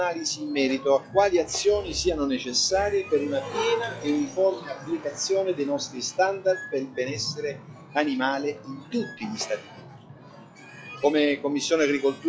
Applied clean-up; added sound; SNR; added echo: classical method log-MMSE.